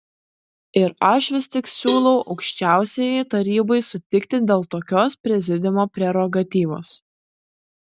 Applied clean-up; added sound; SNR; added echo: none; Cowbell; 8 dB; none.